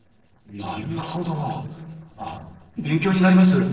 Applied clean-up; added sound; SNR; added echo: neural separator model SepFormer DNS4.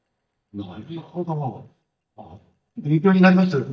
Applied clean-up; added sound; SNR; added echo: neural mask model DeepFilterNet 3.